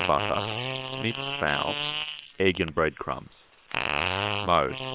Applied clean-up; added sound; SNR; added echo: neural separator model SepFormer WHAM!.